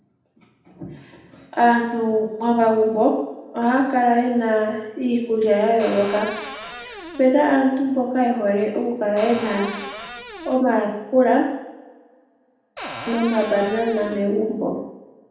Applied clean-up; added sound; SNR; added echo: none; Cupboard open or close; 12 dB; reverberation time 0.8 s.